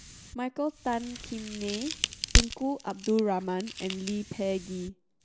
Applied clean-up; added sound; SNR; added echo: none; Crack; 1 dB; none.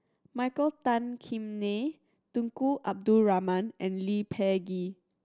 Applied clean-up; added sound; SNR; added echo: none; none; none; none.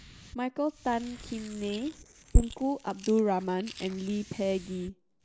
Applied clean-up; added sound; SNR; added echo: neural mask model Resemble Enhance denoiser.